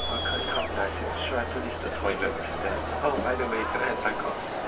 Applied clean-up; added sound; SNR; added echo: none; Crowd; 0 dB; reverberation time 0.2 s.